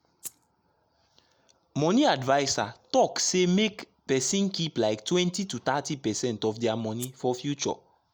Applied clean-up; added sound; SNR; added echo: none; Rattle (instrument); 15 dB; none.